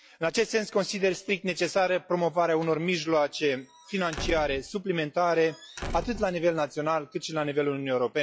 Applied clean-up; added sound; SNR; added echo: classical method log-MMSE.